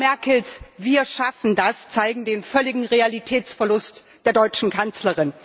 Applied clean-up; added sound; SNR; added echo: none; none; none; none.